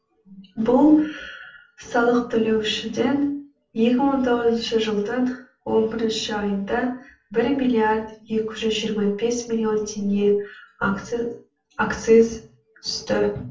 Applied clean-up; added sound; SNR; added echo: none; none; none; reverberation time 0.4 s.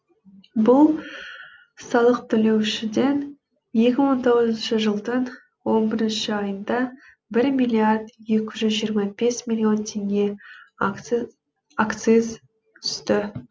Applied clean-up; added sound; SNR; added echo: none; none; none; none.